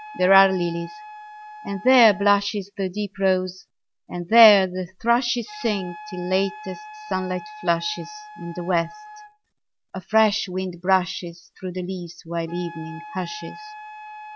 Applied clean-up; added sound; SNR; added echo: none; Wind instrument, woodwind instrument; 17 dB; none.